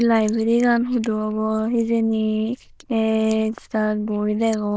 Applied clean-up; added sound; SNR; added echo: neural diffusion model UNIVERSE++.